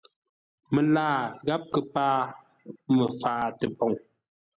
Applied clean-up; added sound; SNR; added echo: none; none; none; none.